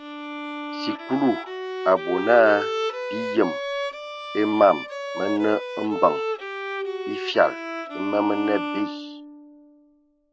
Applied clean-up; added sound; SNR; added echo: none; Bowed string instrument; 6 dB; none.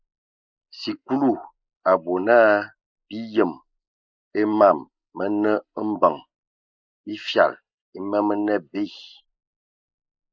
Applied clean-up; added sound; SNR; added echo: neural mask model Resemble Enhance denoiser.